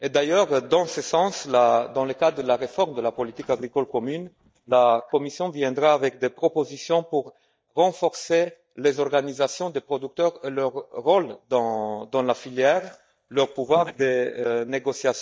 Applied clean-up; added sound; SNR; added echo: neural mask model DeepFilterNet 3.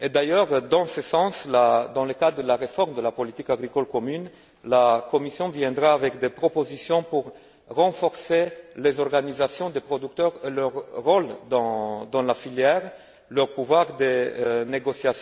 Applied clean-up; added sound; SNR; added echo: none; none; none; none.